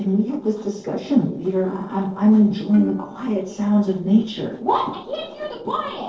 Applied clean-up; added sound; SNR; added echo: neural separator model SepFormer DNS4.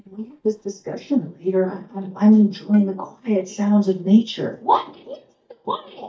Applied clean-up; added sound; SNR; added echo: neural mask model DeepFilterNet 3.